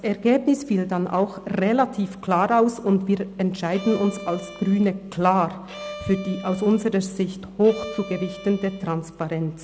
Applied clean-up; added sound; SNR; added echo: none; Bowed string instrument; 16 dB; none.